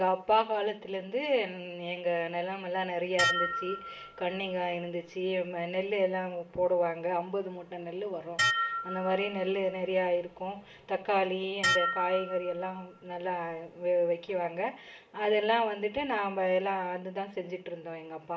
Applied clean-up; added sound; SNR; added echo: none; Dishes, pots, and pans; 4 dB; reverberation time 0.4 s.